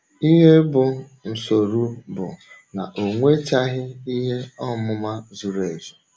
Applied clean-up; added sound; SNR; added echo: none; none; none; none.